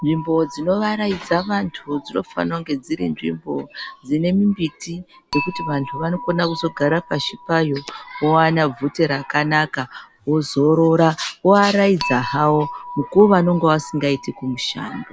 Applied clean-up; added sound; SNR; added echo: none; Dishes, pots, and pans / Chink, clink; 16 dB; none.